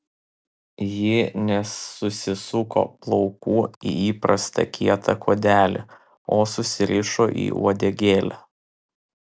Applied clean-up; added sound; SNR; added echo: none; none; none; none.